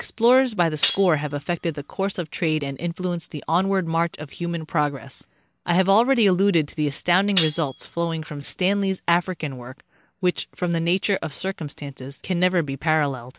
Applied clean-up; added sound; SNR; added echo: none; Cutlery, silverware; 8 dB; none.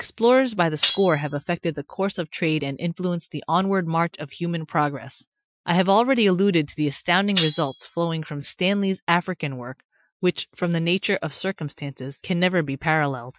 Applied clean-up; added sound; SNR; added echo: classical method Wiener filter.